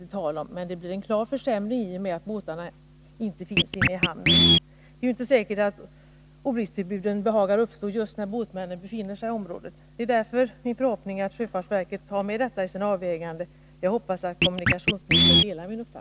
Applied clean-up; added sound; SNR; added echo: none; Scratching (performance technique); -4 dB; none.